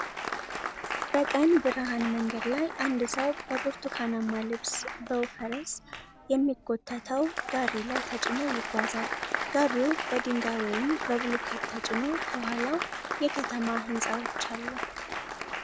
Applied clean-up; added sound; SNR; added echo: none; Applause; 4 dB; none.